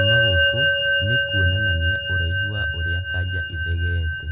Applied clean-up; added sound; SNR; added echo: none; Musical instrument; -2 dB; none.